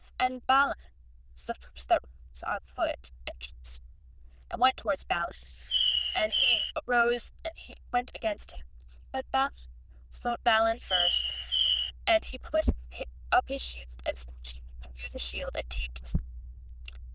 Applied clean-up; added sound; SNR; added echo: neural diffusion model UNIVERSE++.